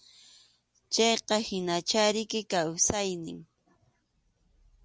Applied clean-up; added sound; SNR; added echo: none; none; none; none.